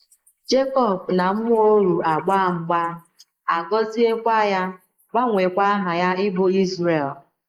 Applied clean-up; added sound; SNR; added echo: neural mask model Resemble Enhance denoiser.